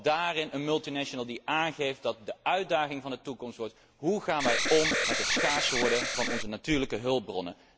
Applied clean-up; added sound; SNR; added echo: none; Alarm; -2 dB; none.